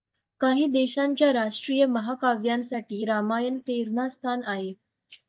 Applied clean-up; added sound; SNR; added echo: neural mask model DeepFilterNet 3.